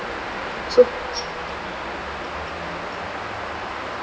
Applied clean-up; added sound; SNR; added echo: none; none; none; none.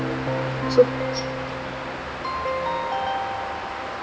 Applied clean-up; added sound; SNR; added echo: none; Keyboard (musical); 2 dB; none.